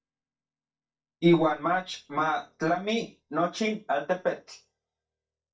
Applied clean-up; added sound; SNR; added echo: neural mask model DeepFilterNet 3.